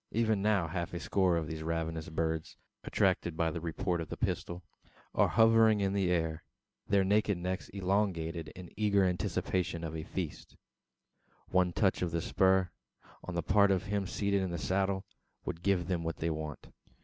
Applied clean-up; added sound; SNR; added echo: none; none; none; none.